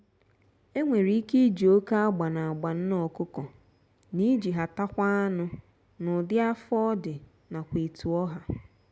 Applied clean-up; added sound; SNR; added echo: none; none; none; none.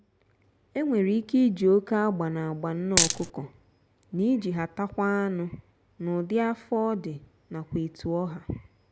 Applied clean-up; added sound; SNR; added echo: none; Coin (dropping); -5 dB; none.